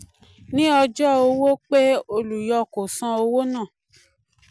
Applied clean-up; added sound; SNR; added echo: none; none; none; none.